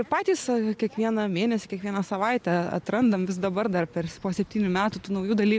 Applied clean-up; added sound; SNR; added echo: none; none; none; none.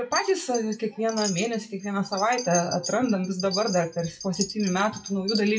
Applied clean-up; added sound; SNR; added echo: classical method WPE with log-MMSE.